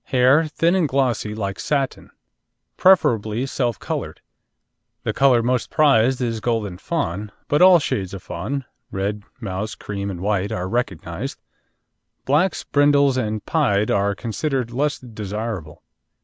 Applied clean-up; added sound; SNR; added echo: none; none; none; none.